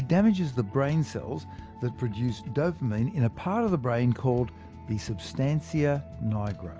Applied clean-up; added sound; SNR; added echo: none; none; none; none.